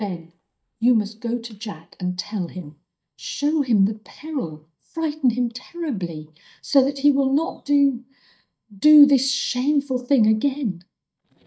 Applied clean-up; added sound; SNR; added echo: neural mask model DeepFilterNet 3.